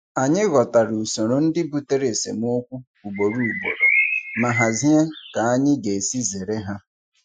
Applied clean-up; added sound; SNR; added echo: classical method Wiener filter.